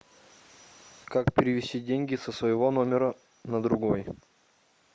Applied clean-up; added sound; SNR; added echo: none; none; none; none.